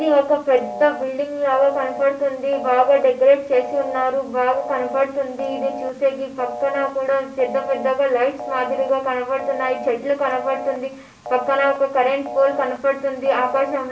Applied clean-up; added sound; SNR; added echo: none; Telephone; 12 dB; reverberation time 0.3 s.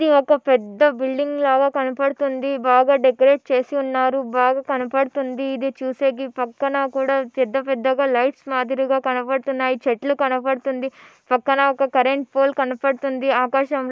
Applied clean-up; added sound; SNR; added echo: none; none; none; none.